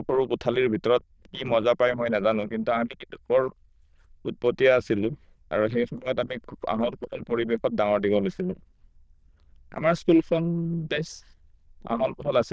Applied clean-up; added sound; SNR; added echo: neural diffusion model UNIVERSE++.